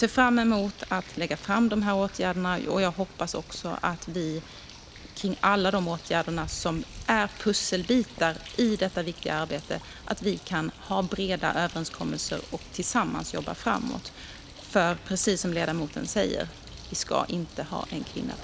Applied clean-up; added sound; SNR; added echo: none; Bird; 16 dB; none.